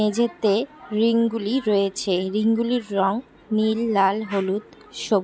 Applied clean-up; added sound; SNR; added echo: none; none; none; none.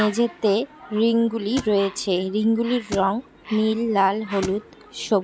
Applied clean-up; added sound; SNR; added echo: none; Bird + Thump, thud; 16 dB; none.